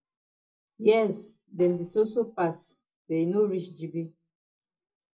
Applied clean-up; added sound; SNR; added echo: neural separator model SepFormer DNS4.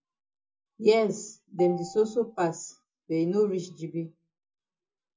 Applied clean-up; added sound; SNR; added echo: none; Marimba, xylophone; 16 dB; reverberation time 0.2 s.